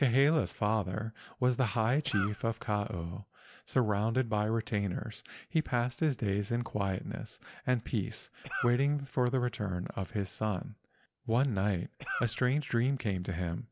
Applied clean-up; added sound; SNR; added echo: none; Cough; 9 dB; none.